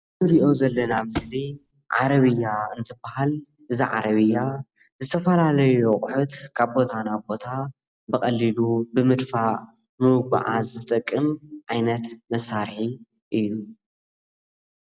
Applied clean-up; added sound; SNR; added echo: none; Thump, thud; 9 dB; none.